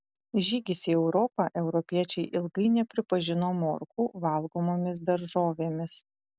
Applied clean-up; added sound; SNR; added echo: none; none; none; none.